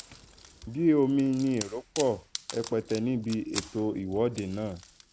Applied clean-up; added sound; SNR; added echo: none; Wood; 15 dB; none.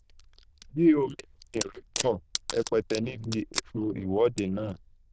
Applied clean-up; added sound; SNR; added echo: neural diffusion model UNIVERSE++.